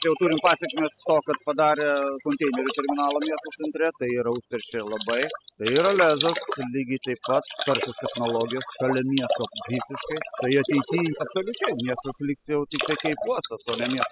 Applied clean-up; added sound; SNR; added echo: classical method spectral subtraction.